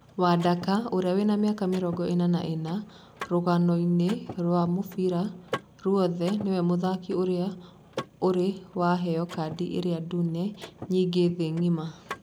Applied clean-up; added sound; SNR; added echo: none; Mechanisms / Car; 18 dB; none.